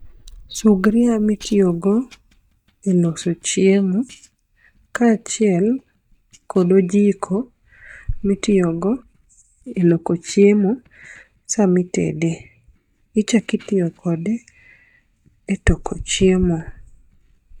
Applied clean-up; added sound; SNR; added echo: neural mask model DeepFilterNet 3.